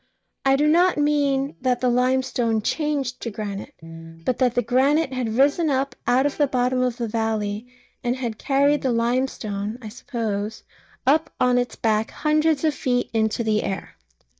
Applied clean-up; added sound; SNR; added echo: neural mask model DeepFilterNet 3.